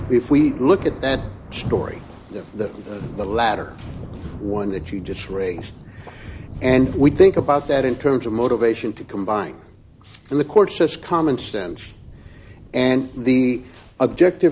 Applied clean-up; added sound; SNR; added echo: none; Thunder; 14 dB; none.